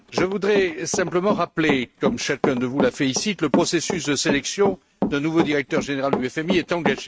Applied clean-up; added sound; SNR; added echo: neural mask model RNNoise.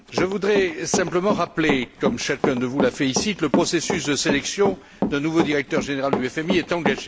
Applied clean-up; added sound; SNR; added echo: none; Run; 5 dB; none.